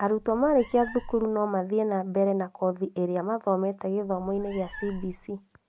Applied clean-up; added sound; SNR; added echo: none; Meow; 17 dB; none.